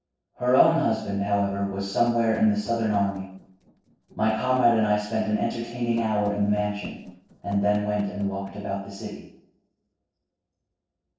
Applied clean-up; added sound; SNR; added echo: neural separator model SepFormer DNS4.